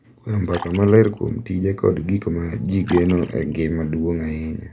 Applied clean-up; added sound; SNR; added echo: none; Fill (with liquid); 20 dB; none.